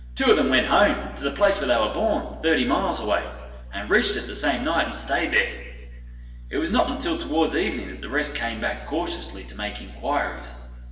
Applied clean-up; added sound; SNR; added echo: none; Keyboard (musical); 16 dB; reverberation time 1.1 s.